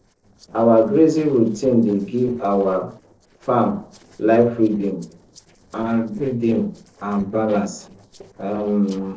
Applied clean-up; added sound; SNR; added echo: neural separator model SepFormer DNS4.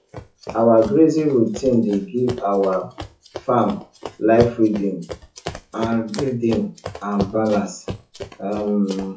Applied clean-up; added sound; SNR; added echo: classical method WPE with log-MMSE.